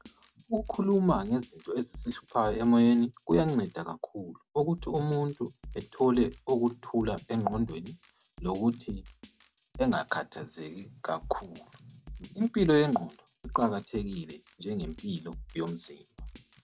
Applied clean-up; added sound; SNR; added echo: none; Drum kit; 18 dB; none.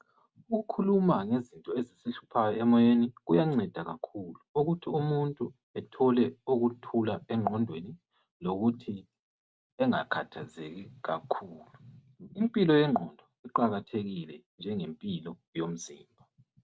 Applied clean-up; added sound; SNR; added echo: none; none; none; none.